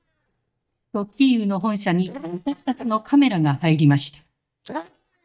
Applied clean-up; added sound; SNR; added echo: neural mask model DeepFilterNet 3.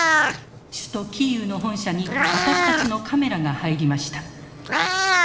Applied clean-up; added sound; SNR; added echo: none; Meow; -1 dB; reverberation time 3.0 s.